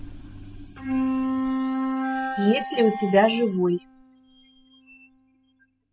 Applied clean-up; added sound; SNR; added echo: classical method spectral subtraction.